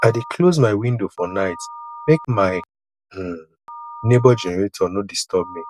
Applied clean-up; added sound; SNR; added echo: none; Telephone; 18 dB; none.